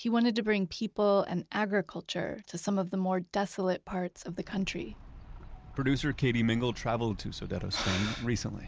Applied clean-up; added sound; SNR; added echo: none; Breathing; 7 dB; none.